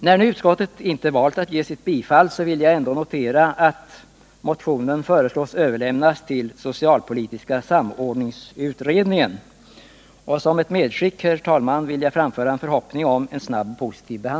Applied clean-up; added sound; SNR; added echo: none; none; none; none.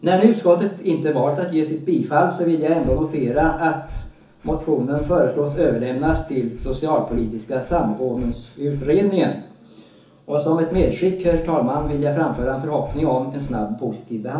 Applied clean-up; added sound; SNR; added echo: none; Breathing; 12 dB; reverberation time 0.7 s.